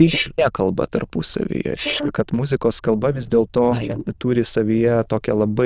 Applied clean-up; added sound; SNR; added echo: neural diffusion model UNIVERSE++.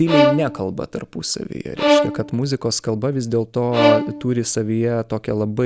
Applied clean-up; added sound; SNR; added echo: none; Bowed string instrument; 0 dB; none.